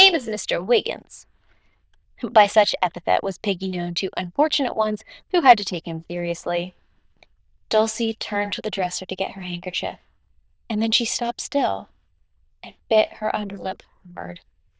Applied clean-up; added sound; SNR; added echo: neural diffusion model UNIVERSE++.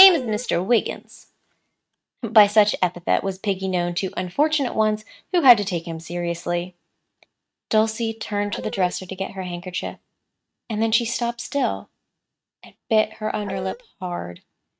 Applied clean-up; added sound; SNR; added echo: neural mask model RNNoise.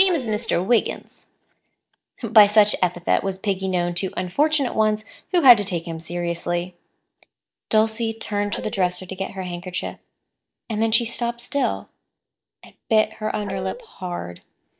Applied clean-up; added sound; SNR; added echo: neural mask model DeepFilterNet 3.